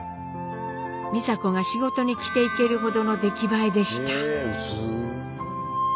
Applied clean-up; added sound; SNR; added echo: none; Bowed string instrument; 13 dB; none.